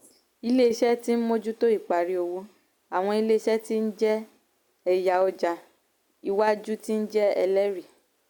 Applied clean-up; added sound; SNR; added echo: none; none; none; none.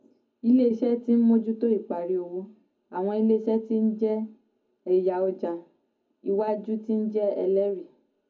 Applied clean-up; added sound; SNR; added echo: none; none; none; reverberation time 0.4 s.